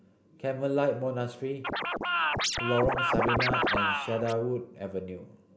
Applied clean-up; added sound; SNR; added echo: none; Scratching (performance technique); -3 dB; none.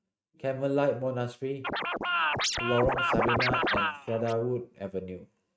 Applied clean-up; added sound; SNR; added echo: neural mask model RNNoise.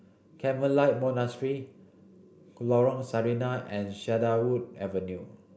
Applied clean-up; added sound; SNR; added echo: none; none; none; none.